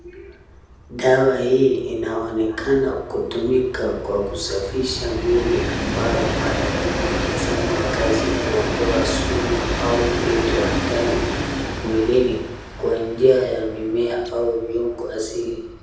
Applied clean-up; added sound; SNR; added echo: none; Train; 4 dB; reverberation time 0.8 s.